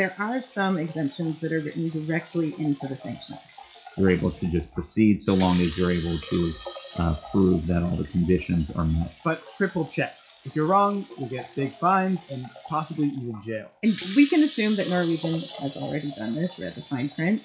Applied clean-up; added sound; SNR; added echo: classical method WPE with log-MMSE.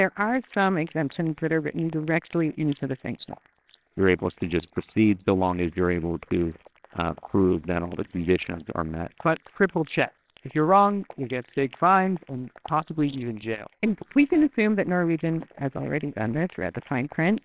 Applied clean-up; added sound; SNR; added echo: neural separator model SepFormer WHAMR!.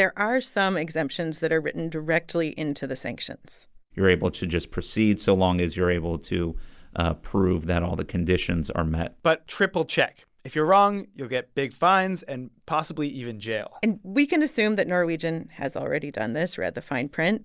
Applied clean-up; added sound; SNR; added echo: none; none; none; none.